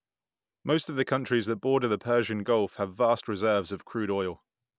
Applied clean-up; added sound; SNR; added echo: none; none; none; none.